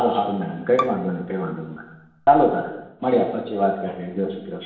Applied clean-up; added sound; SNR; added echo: none; Bowed string instrument; 11 dB; reverberation time 0.9 s.